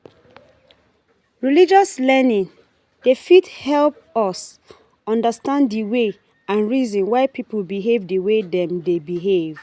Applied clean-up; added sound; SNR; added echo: none; none; none; none.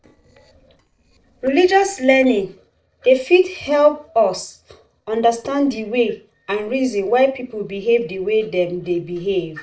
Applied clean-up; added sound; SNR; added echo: neural separator model SepFormer DNS4.